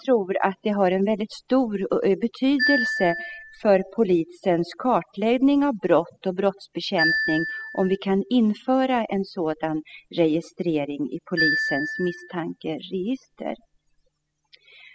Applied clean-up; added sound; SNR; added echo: classical method spectral subtraction.